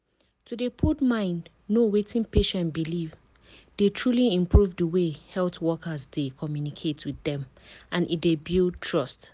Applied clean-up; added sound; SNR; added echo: none; none; none; none.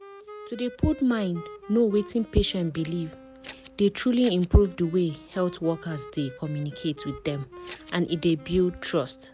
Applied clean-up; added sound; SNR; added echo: none; Wind instrument, woodwind instrument + Scissors; 18 dB; none.